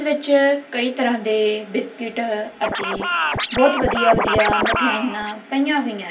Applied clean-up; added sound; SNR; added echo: none; Scratching (performance technique); 1 dB; reverberation time 0.3 s.